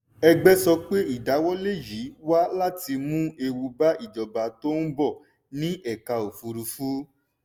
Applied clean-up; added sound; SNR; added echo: none; none; none; none.